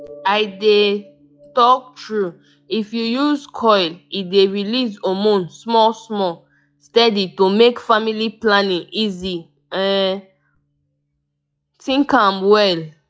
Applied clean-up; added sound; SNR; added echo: classical method log-MMSE.